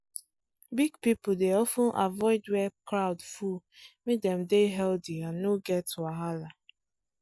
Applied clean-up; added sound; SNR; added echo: none; none; none; none.